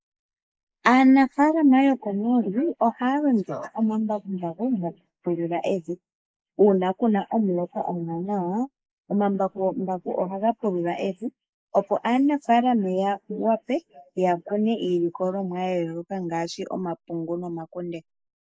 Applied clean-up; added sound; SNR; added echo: neural mask model Resemble Enhance denoiser.